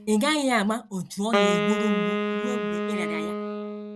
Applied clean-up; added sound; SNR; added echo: none; Wind instrument, woodwind instrument; 0 dB; none.